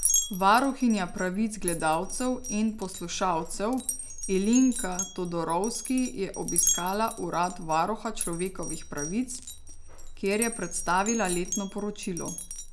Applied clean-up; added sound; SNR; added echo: none; Glass; 2 dB; none.